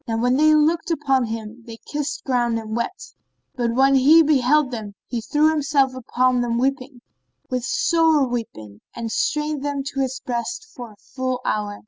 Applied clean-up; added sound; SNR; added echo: none; none; none; none.